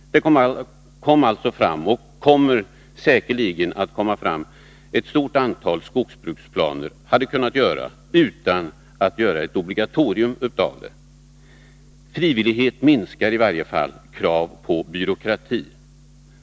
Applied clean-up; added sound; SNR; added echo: none; none; none; none.